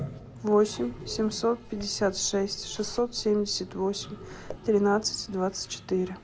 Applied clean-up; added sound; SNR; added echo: none; Zipper (clothing) + Toilet flush; 15 dB; none.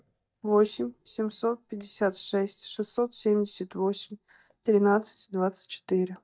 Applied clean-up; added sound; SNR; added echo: neural mask model DeepFilterNet 3.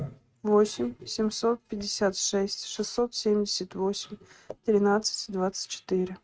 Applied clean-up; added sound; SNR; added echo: neural mask model RNNoise.